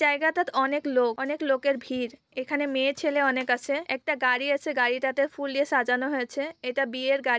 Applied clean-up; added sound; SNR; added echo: none; none; none; none.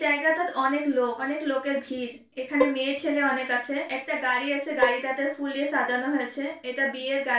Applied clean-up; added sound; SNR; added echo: neural separator model SepFormer DNS4.